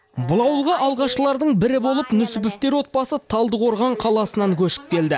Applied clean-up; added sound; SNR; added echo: none; none; none; none.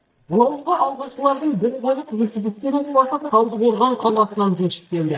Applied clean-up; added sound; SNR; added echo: neural mask model DeepFilterNet 3.